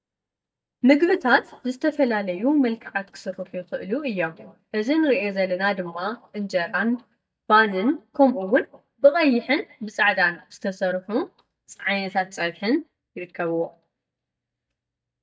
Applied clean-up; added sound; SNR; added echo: neural mask model DeepFilterNet 3.